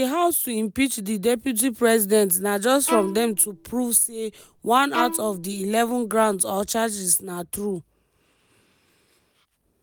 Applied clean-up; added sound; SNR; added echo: none; Bowed string instrument; 11 dB; none.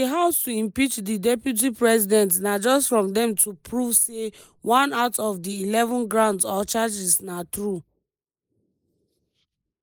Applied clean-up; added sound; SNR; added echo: neural mask model Resemble Enhance denoiser.